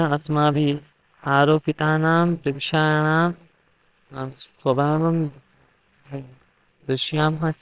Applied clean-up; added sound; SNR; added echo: neural separator model SepFormer WHAMR!.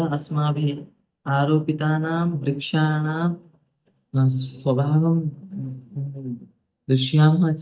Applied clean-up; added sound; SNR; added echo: neural mask model DeepFilterNet 3.